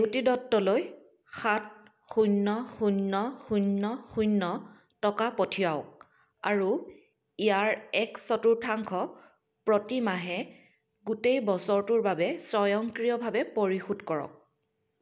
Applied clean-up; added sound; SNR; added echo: none; none; none; none.